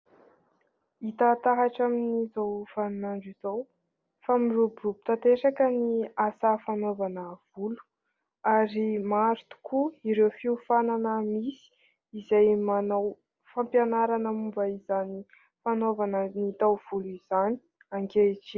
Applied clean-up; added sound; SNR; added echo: none; none; none; none.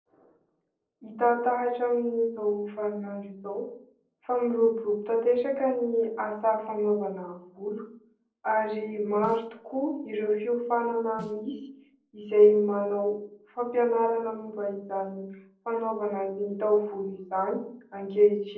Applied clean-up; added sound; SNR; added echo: neural separator model SepFormer DNS4.